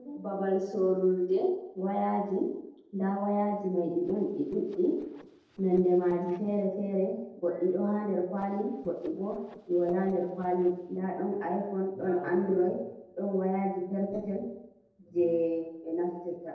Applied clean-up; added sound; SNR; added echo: neural separator model SepFormer DNS4.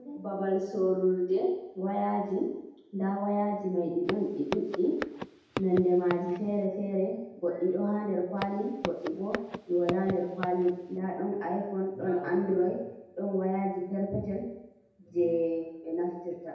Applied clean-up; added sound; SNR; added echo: none; Walk, footsteps; 10 dB; reverberation time 0.8 s.